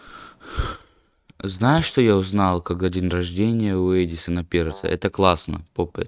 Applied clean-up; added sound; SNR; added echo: neural mask model RNNoise.